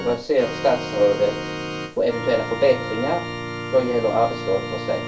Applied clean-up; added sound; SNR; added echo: none; Organ; 8 dB; reverberation time 0.3 s.